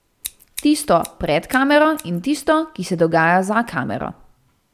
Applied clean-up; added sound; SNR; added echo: none; Scissors; 18 dB; none.